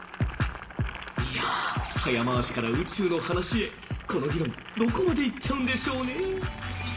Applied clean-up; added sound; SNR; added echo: none; Boiling; 14 dB; reverberation time 0.6 s.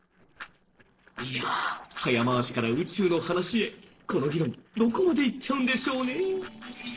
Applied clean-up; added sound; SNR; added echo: neural separator model SepFormer DNS4.